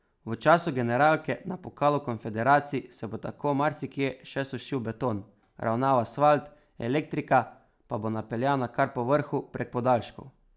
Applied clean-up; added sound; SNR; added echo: none; none; none; none.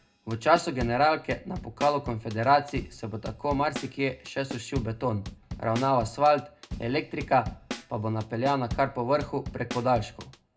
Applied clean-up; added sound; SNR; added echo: none; Drum kit; 13 dB; reverberation time 0.2 s.